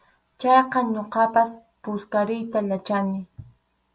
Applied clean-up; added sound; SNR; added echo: none; none; none; none.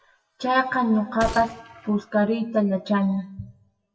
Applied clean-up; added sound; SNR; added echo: classical method WPE with log-MMSE.